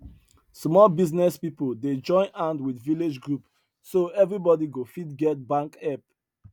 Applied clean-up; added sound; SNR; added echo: none; none; none; none.